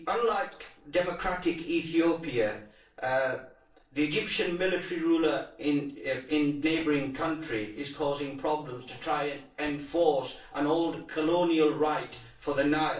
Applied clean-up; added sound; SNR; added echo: neural separator model SepFormer DNS4.